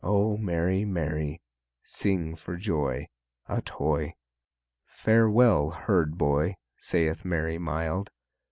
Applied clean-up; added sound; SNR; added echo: none; none; none; none.